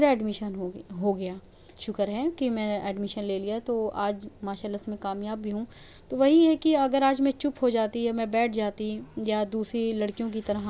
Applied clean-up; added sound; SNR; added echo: none; none; none; none.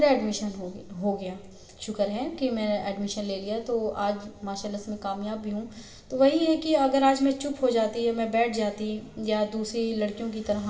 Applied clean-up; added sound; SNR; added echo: none; none; none; reverberation time 0.8 s.